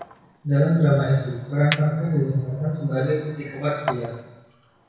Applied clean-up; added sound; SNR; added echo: none; Chink, clink; 14 dB; reverberation time 1.0 s.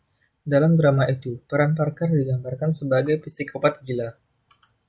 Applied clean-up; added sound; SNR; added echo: none; none; none; none.